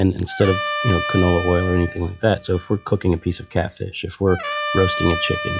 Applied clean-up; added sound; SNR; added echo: classical method log-MMSE.